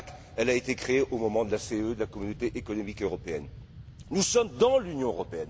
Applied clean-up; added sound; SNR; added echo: none; Fixed-wing aircraft, airplane; 17 dB; none.